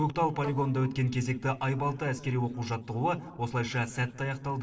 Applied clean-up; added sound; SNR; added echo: neural separator model SepFormer DNS4.